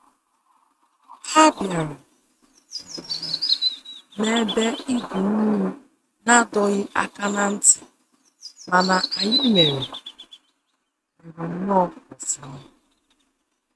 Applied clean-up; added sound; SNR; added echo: neural mask model RNNoise.